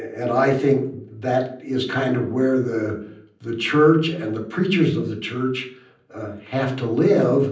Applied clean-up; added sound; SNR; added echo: none; none; none; reverberation time 0.6 s.